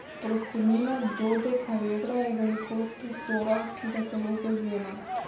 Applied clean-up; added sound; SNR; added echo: none; Human group actions; 11 dB; reverberation time 0.4 s.